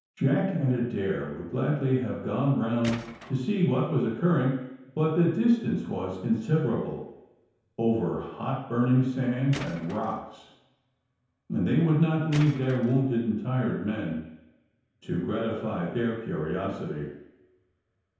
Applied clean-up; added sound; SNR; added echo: none; Tools; 14 dB; reverberation time 0.9 s.